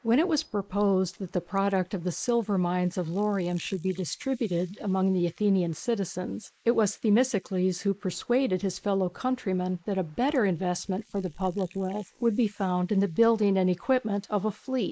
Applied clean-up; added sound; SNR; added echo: neural mask model Resemble Enhance denoiser.